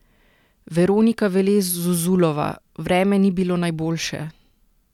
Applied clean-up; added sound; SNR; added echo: none; none; none; none.